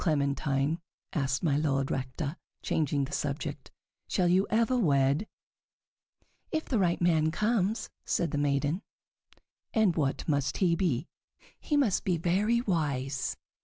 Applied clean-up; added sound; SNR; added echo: none; none; none; none.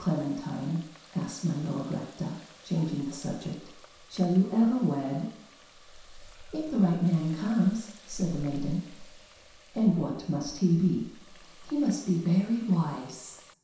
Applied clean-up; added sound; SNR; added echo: none; Water tap, faucet; 19 dB; reverberation time 0.7 s.